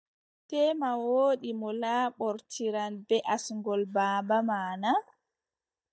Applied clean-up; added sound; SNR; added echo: neural mask model DeepFilterNet 3.